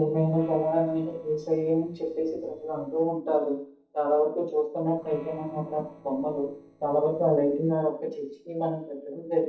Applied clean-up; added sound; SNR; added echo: neural separator model SepFormer DNS4.